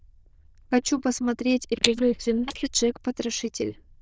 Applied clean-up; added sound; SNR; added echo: neural diffusion model UNIVERSE++.